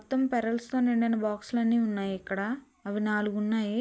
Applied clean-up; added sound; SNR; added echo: none; none; none; none.